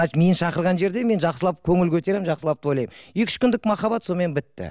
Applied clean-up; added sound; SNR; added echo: none; none; none; none.